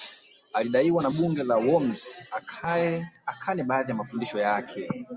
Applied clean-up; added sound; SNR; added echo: none; none; none; none.